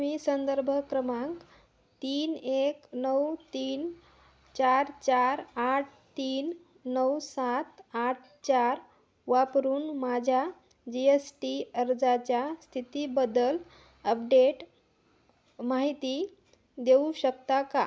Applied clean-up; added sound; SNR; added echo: none; none; none; none.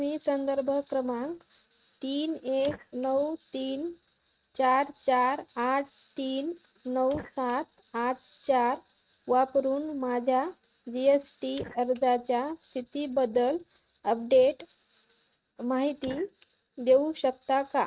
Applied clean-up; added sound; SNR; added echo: neural mask model RNNoise.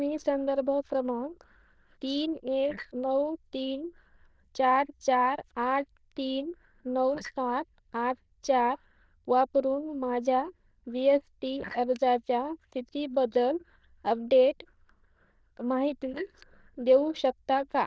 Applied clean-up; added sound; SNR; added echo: neural diffusion model UNIVERSE++.